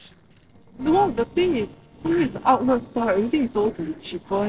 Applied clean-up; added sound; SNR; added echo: neural separator model SepFormer DNS4.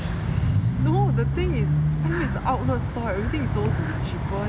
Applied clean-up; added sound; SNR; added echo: none; none; none; none.